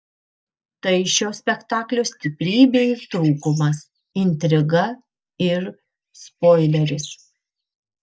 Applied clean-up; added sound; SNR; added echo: neural mask model DeepFilterNet 3.